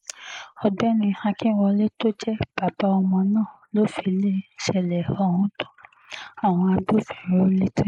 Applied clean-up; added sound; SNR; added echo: neural mask model Resemble Enhance denoiser.